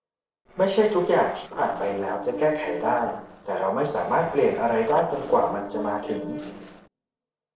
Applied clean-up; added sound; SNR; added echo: neural separator model SepFormer DNS4.